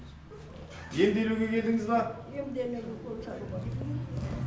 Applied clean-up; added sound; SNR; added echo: none; none; none; none.